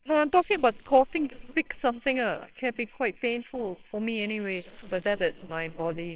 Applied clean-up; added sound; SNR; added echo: neural separator model SepFormer WHAMR!.